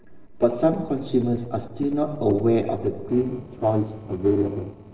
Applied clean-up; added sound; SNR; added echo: neural separator model SepFormer DNS4.